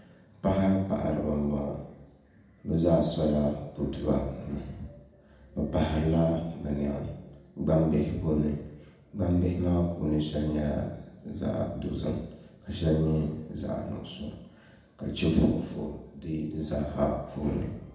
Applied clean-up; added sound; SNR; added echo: none; none; none; reverberation time 0.9 s.